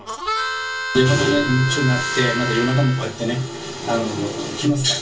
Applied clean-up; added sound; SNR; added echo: none; Harmonica; 5 dB; reverberation time 0.1 s.